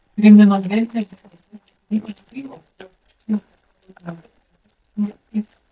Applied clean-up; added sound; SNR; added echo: neural mask model DeepFilterNet 3.